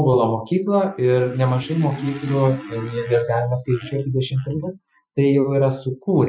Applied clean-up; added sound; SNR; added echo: classical method Wiener filter.